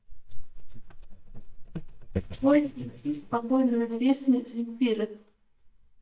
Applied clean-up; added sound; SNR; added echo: neural mask model DeepFilterNet 3.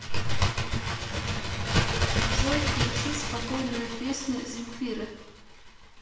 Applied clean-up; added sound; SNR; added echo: none; Bird; -3 dB; reverberation time 0.8 s.